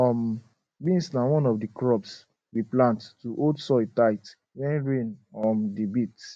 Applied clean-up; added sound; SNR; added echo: none; none; none; none.